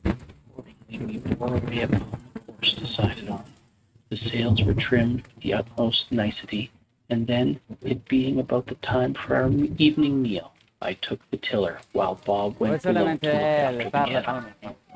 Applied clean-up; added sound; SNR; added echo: neural mask model RNNoise.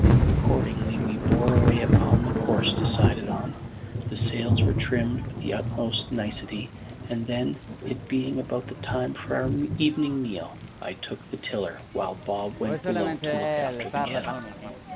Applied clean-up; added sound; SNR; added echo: none; Thunder / Rain; -3 dB; none.